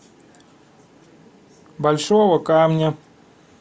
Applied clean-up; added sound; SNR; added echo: none; none; none; none.